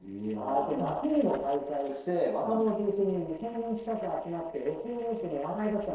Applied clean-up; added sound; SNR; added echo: neural separator model SepFormer DNS4.